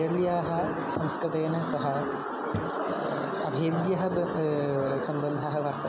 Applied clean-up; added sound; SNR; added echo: none; none; none; none.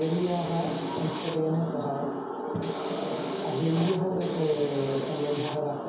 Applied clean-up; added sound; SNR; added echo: none; Hiss; 16 dB; reverberation time 0.8 s.